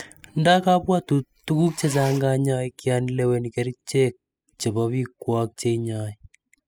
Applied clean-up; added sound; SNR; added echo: classical method spectral subtraction.